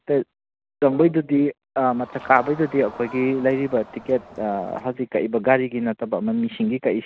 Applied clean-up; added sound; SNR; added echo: none; Crowd; 19 dB; none.